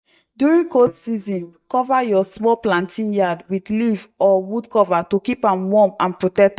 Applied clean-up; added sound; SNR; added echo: neural mask model DeepFilterNet 3.